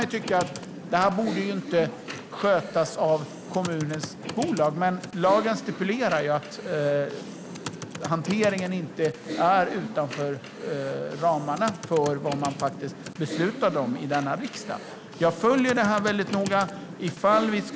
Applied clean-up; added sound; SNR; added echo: none; Computer keyboard; 11 dB; none.